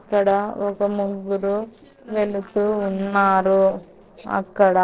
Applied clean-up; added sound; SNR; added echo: neural separator model SepFormer DNS4.